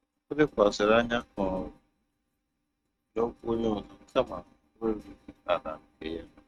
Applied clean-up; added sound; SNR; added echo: neural mask model RNNoise.